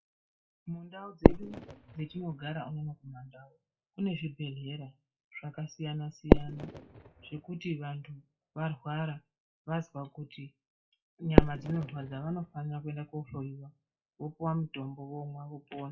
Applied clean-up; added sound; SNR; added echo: classical method WPE with log-MMSE.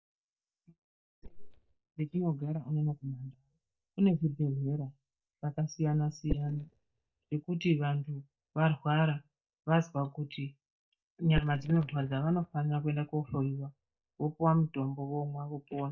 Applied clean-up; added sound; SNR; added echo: neural mask model DeepFilterNet 3.